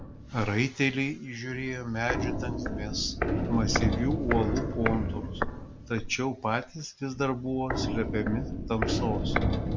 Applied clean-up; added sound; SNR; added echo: none; Walk, footsteps; 0 dB; none.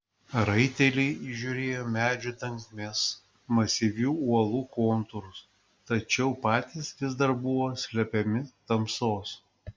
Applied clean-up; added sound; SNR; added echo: none; none; none; none.